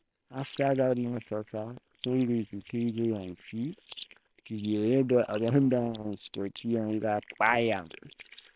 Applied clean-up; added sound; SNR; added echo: neural separator model SepFormer WHAM!.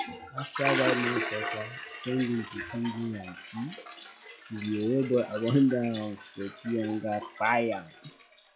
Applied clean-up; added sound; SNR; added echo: classical method log-MMSE.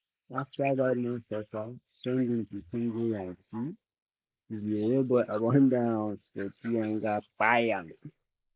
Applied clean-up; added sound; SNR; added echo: neural mask model Resemble Enhance denoiser.